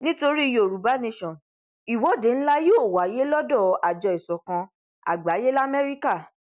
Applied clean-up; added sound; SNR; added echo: none; none; none; none.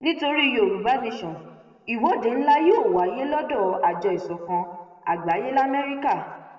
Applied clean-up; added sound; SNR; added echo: none; none; none; reverberation time 1.3 s.